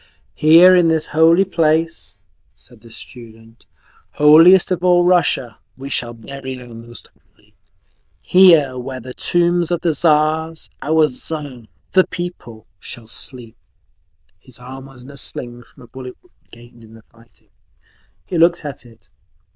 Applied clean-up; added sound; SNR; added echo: neural diffusion model UNIVERSE++.